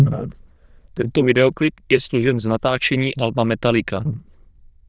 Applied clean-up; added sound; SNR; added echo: neural diffusion model UNIVERSE++.